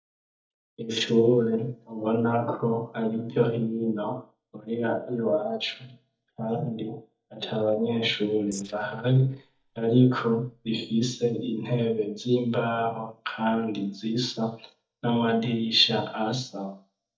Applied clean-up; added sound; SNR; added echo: neural mask model DeepFilterNet 3.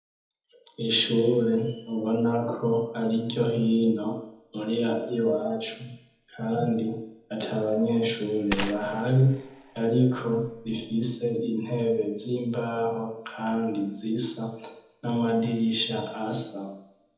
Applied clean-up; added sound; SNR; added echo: none; Gunshot, gunfire; 9 dB; reverberation time 1.0 s.